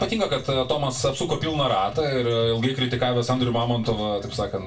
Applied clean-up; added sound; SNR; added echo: none; none; none; reverberation time 0.2 s.